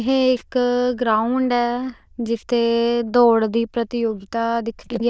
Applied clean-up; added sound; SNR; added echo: neural diffusion model UNIVERSE++.